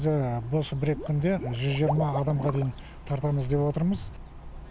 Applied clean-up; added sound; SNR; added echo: none; Liquid; 11 dB; none.